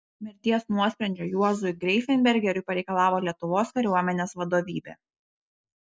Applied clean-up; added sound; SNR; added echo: none; none; none; none.